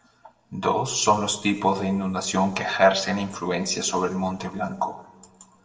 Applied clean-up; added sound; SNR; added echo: none; none; none; reverberation time 1.4 s.